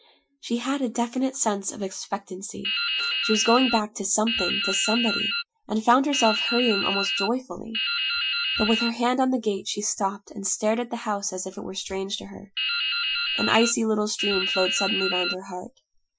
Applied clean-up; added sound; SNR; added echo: classical method Wiener filter.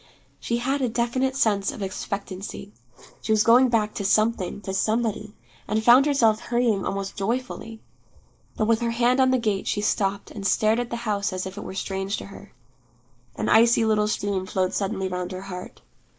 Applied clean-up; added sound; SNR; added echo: neural mask model Resemble Enhance denoiser.